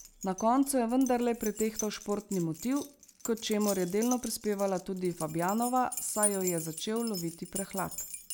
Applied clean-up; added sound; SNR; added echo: none; Keys jangling; 10 dB; none.